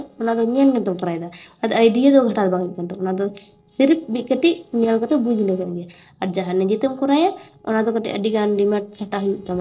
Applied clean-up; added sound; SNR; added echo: neural separator model SepFormer DNS4.